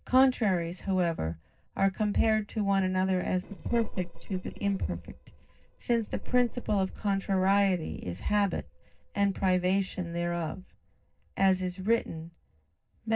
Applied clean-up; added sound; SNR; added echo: neural separator model SepFormer DNS4.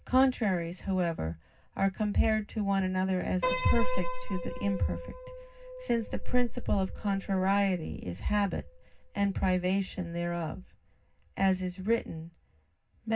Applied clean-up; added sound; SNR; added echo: none; Piano; 3 dB; reverberation time 0.4 s.